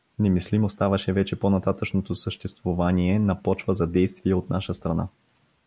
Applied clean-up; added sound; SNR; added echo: none; none; none; none.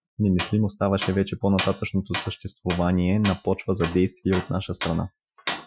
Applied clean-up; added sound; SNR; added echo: classical method Wiener filter.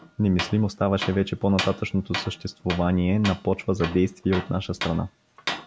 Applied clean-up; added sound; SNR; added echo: none; Tools; 11 dB; none.